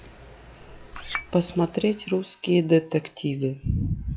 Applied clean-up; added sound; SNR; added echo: classical method log-MMSE.